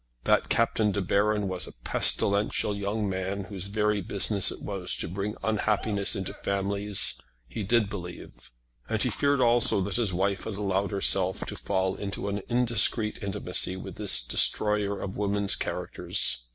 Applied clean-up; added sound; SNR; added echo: none; Cheering; 17 dB; none.